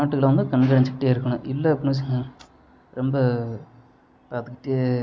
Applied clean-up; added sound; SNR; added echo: none; none; none; none.